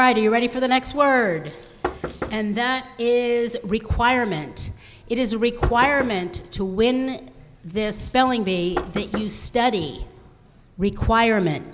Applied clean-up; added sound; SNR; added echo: none; Knock; 11 dB; none.